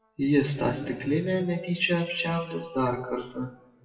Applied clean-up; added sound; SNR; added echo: classical method WPE with log-MMSE.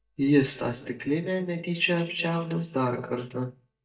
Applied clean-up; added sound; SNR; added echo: neural mask model DeepFilterNet 3.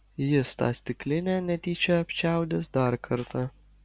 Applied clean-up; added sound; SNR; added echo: none; none; none; none.